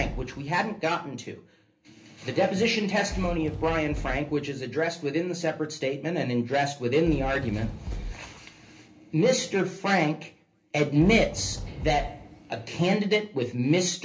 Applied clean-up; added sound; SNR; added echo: none; Fireworks; 12 dB; reverberation time 0.3 s.